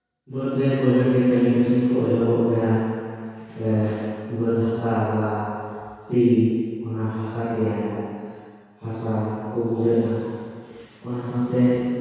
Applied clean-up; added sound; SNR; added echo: none; none; none; reverberation time 2.0 s.